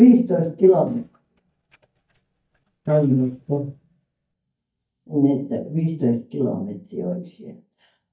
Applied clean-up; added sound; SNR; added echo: neural mask model DeepFilterNet 3.